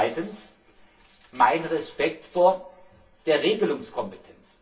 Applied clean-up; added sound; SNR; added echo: none; none; none; reverberation time 0.2 s.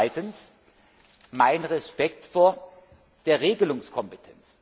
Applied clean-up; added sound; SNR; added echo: none; none; none; none.